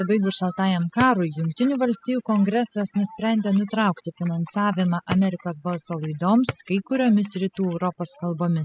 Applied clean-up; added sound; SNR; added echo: classical method spectral subtraction.